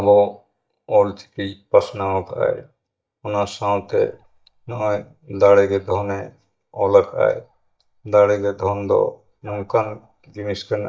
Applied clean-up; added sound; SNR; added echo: neural mask model DeepFilterNet 3.